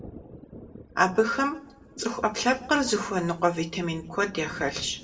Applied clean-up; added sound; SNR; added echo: none; Thunder; 18 dB; reverberation time 0.6 s.